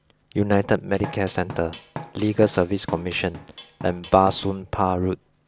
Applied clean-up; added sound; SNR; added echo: none; Drum kit; 14 dB; none.